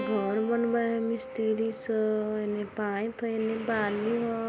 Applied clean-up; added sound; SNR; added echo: none; Keyboard (musical); 15 dB; none.